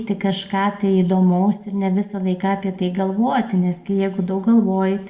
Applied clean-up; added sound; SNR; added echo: none; none; none; reverberation time 0.6 s.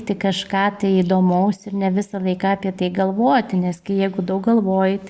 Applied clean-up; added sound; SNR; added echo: none; none; none; none.